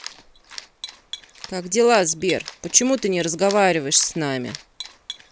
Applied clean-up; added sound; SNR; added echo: none; Cat; 17 dB; none.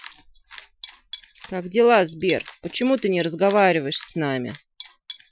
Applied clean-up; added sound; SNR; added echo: classical method Wiener filter.